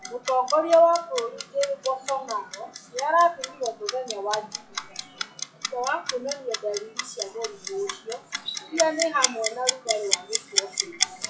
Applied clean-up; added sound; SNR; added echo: classical method WPE with log-MMSE.